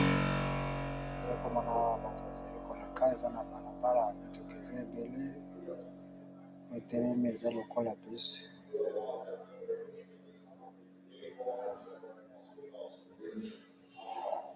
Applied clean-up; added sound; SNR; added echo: none; Keyboard (musical); 12 dB; none.